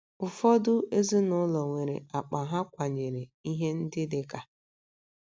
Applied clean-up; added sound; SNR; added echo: none; none; none; none.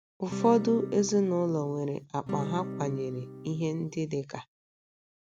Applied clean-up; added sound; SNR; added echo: none; Acoustic guitar / Strum; 9 dB; none.